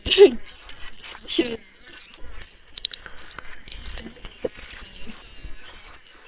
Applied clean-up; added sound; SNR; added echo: neural separator model SepFormer WHAM!.